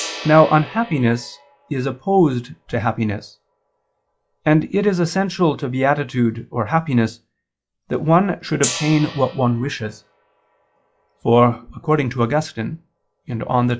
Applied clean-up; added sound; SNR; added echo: classical method log-MMSE.